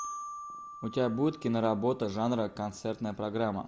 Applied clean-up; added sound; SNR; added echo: none; Marimba, xylophone; 15 dB; none.